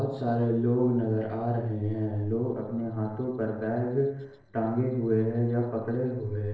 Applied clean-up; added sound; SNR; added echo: neural separator model SepFormer DNS4.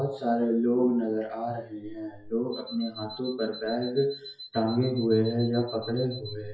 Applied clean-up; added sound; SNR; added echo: classical method WPE with log-MMSE.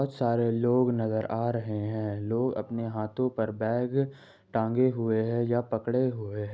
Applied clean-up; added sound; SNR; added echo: none; none; none; none.